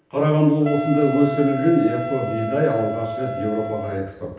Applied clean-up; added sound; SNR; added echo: none; Wind instrument, woodwind instrument; 8 dB; reverberation time 0.9 s.